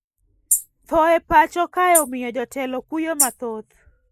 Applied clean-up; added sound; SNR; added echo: neural mask model Resemble Enhance denoiser.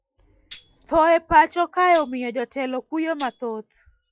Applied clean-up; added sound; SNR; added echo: classical method log-MMSE.